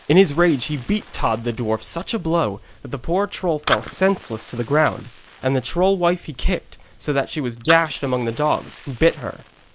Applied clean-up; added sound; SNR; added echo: neural mask model Resemble Enhance denoiser.